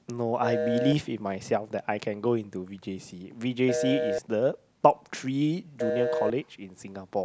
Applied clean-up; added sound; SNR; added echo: none; Telephone; 1 dB; none.